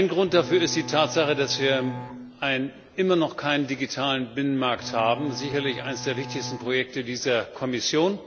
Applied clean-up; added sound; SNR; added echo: none; Bowed string instrument; 13 dB; none.